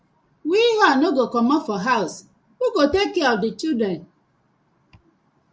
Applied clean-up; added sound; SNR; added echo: none; none; none; none.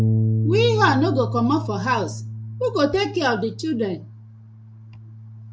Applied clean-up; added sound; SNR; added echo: none; Bass guitar; 3 dB; none.